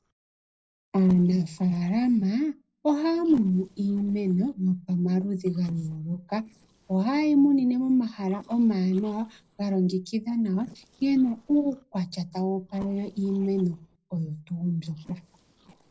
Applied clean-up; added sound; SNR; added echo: neural separator model SepFormer DNS4.